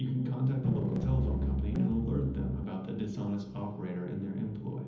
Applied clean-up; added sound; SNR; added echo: none; Piano; -1 dB; reverberation time 1.3 s.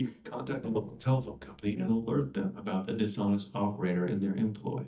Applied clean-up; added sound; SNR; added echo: neural mask model DeepFilterNet 3.